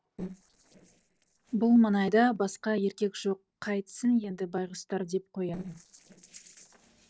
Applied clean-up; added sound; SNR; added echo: neural separator model SepFormer DNS4.